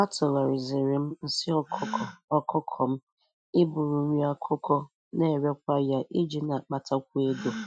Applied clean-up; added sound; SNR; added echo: classical method Wiener filter.